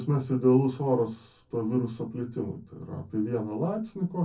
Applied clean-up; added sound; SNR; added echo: none; none; none; reverberation time 0.3 s.